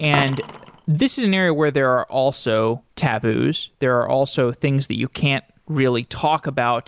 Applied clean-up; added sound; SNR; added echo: none; Coin (dropping); 17 dB; none.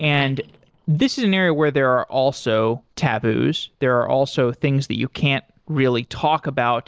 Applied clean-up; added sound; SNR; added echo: neural separator model SepFormer DNS4.